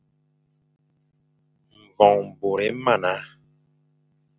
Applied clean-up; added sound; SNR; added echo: none; none; none; none.